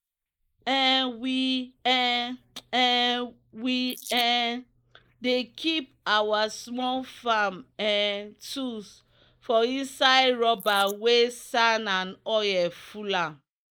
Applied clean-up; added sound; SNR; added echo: neural mask model Resemble Enhance denoiser.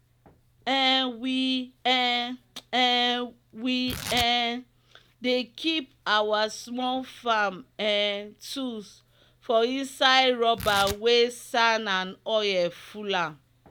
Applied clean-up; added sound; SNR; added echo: none; Tearing; 19 dB; none.